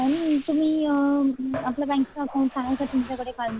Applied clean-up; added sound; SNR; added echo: none; Bathtub (filling or washing); 17 dB; none.